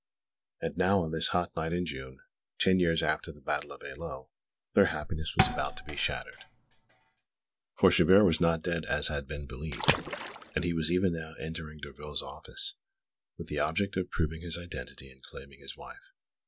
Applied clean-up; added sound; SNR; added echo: none; Water / Splash, splatter + Thump, thud; 4 dB; none.